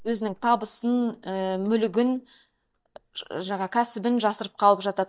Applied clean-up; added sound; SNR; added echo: neural mask model DeepFilterNet 3.